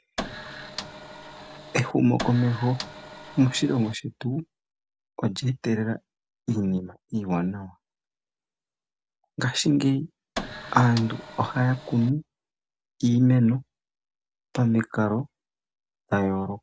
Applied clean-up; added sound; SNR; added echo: none; Printer; 12 dB; none.